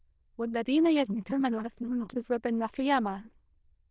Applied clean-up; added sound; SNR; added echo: neural diffusion model UNIVERSE++.